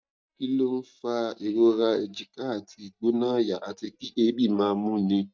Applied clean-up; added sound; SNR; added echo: neural mask model DeepFilterNet 3.